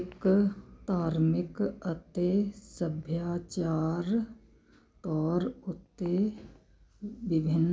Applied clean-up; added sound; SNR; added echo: none; none; none; none.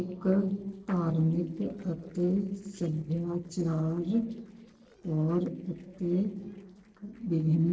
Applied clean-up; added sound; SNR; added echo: neural separator model SepFormer DNS4.